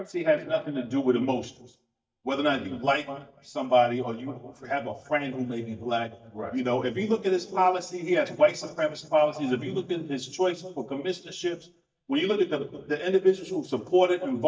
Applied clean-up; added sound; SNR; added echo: neural mask model DeepFilterNet 3.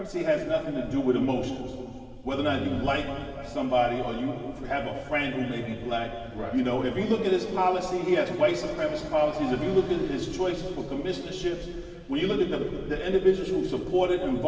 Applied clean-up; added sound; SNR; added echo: none; Bus; 16 dB; reverberation time 2.4 s.